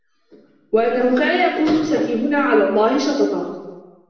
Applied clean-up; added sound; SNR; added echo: none; none; none; reverberation time 1.0 s.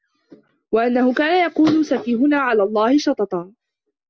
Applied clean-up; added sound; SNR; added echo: none; none; none; none.